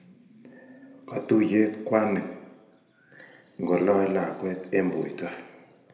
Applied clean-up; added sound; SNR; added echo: none; none; none; reverberation time 0.8 s.